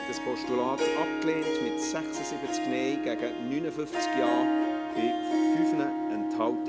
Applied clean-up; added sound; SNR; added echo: none; Harp; -4 dB; none.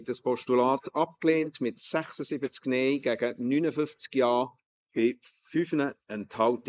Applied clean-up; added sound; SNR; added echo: neural mask model Resemble Enhance denoiser.